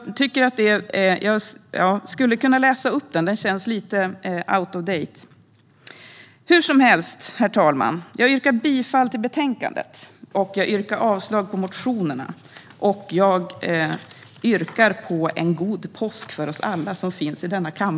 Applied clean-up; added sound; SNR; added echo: none; none; none; none.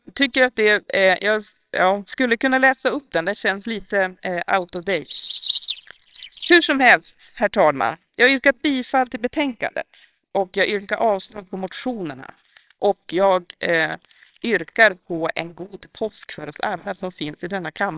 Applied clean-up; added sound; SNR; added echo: neural separator model SepFormer WHAMR!.